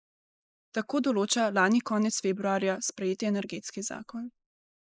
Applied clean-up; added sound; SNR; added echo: neural mask model Resemble Enhance denoiser.